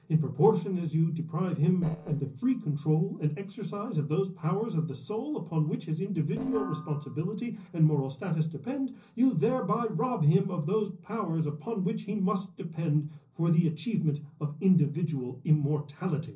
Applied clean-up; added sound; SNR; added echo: neural separator model SepFormer DNS4.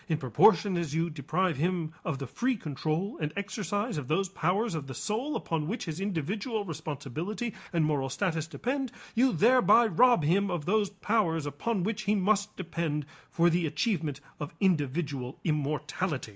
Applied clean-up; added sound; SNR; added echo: none; none; none; none.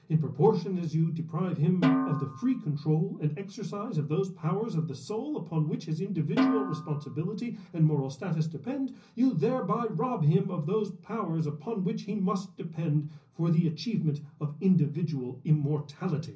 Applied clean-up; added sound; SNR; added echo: none; Snare drum; 3 dB; reverberation time 0.5 s.